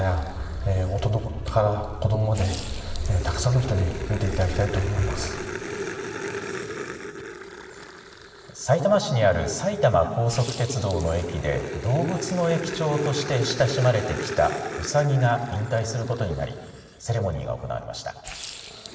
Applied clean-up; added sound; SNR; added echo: none; Growling; 11 dB; reverberation time 2.0 s.